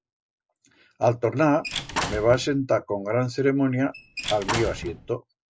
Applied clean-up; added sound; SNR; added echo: none; Squeak / Slam / Wood; 7 dB; none.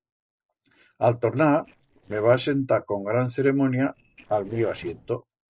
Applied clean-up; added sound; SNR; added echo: neural separator model SepFormer DNS4.